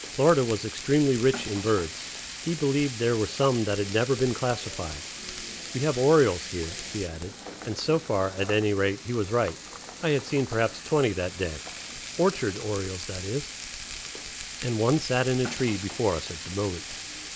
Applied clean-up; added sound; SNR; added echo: none; Frying (food); 11 dB; none.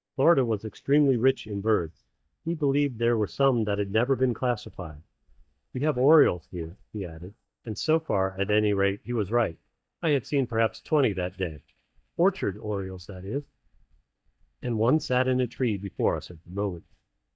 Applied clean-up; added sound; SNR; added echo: neural mask model DeepFilterNet 3.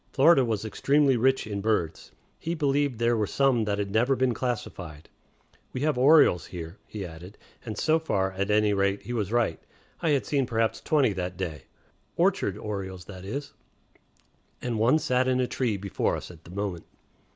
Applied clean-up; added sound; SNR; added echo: none; none; none; none.